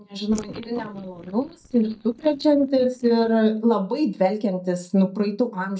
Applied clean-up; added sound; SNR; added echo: neural mask model DeepFilterNet 3.